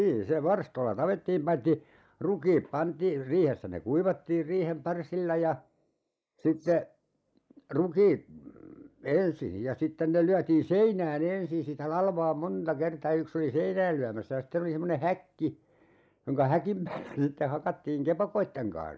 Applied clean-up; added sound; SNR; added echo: neural mask model Resemble Enhance denoiser.